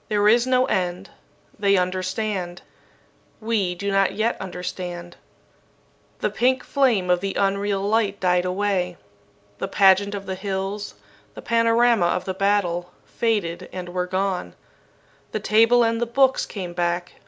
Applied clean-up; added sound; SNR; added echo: none; none; none; none.